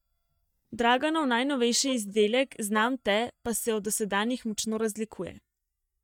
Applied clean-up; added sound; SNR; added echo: neural mask model DeepFilterNet 3.